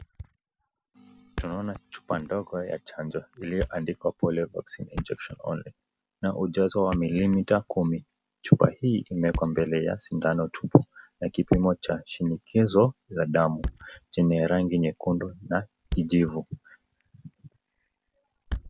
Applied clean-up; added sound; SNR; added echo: none; Thump, thud; 14 dB; none.